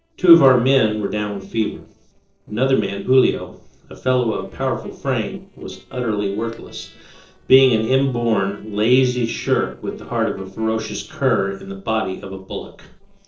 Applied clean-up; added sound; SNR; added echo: neural separator model SepFormer DNS4.